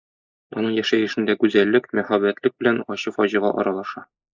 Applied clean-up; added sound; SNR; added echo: neural mask model Resemble Enhance denoiser.